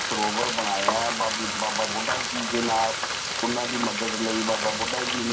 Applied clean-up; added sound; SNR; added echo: none; Frying (food); -1 dB; reverberation time 0.3 s.